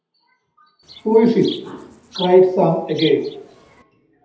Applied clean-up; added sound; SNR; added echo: none; Insect; 17 dB; reverberation time 0.7 s.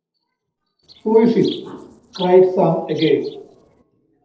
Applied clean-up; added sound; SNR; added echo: neural separator model SepFormer DNS4.